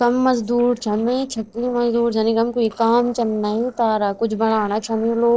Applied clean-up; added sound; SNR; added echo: neural separator model SepFormer DNS4.